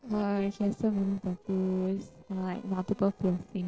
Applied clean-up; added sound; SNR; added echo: neural separator model SepFormer DNS4.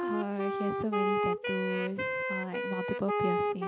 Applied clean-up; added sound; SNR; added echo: none; Wind instrument, woodwind instrument; -3 dB; none.